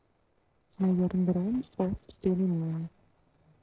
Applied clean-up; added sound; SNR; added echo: neural separator model SepFormer DNS4.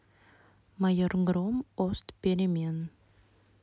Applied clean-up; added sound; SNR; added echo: none; none; none; none.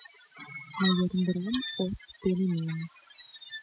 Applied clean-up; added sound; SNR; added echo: classical method spectral subtraction.